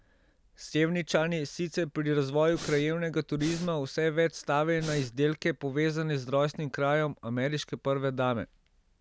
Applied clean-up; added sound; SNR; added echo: none; Breathing; 12 dB; none.